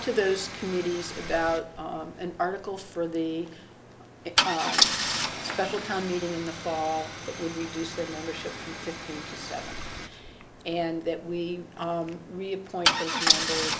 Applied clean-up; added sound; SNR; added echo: none; Idling / Engine starting / Car; 0 dB; none.